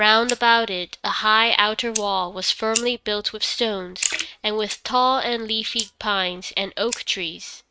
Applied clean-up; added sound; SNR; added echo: neural mask model RNNoise.